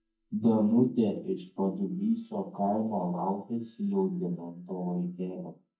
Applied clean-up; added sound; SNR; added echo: neural mask model DeepFilterNet 3.